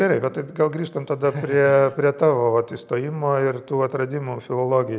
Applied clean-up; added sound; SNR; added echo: none; none; none; none.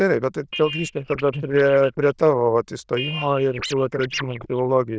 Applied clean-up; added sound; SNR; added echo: neural diffusion model UNIVERSE++.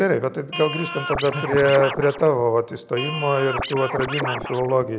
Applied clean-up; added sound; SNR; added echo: none; Scratching (performance technique); 7 dB; none.